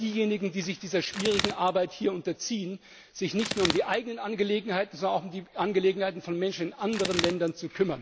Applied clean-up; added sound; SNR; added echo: none; Bird; 4 dB; none.